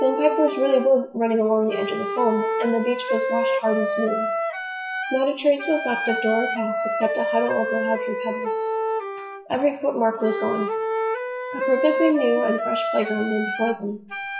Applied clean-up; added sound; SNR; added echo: classical method WPE with log-MMSE.